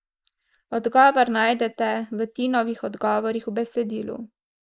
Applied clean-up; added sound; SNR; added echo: neural mask model Resemble Enhance denoiser.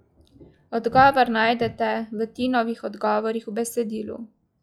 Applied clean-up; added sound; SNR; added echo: classical method log-MMSE.